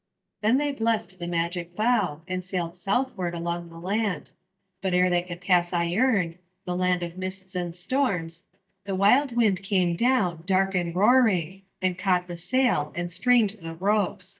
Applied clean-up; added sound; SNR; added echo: neural mask model DeepFilterNet 3.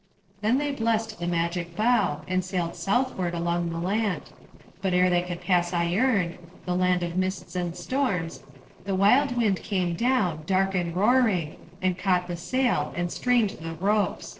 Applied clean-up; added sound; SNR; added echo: neural separator model SepFormer DNS4.